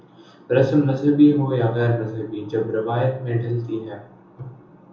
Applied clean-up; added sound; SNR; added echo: none; none; none; reverberation time 1.0 s.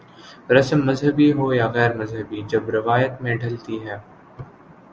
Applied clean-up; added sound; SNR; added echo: none; none; none; none.